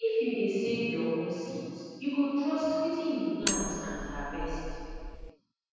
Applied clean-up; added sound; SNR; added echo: none; Cutlery, silverware; 5 dB; reverberation time 2.1 s.